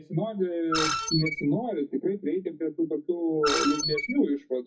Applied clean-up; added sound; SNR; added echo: classical method WPE with log-MMSE.